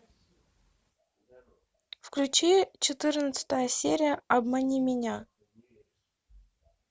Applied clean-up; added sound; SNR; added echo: none; none; none; none.